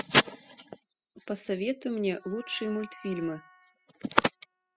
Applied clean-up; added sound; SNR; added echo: classical method spectral subtraction.